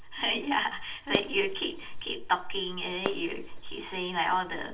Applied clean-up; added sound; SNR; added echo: none; Fireworks; 11 dB; reverberation time 0.2 s.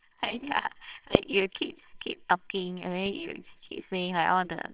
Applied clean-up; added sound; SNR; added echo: neural separator model SepFormer WHAMR!.